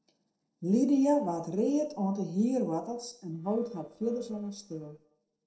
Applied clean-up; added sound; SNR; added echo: neural separator model SepFormer DNS4.